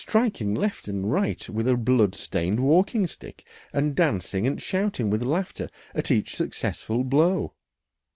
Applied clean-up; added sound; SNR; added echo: none; none; none; none.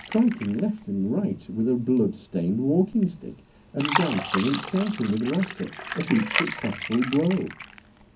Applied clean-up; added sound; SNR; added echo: none; Fill (with liquid); 8 dB; reverberation time 0.4 s.